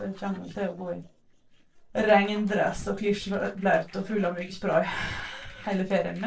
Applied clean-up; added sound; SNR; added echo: neural separator model SepFormer DNS4.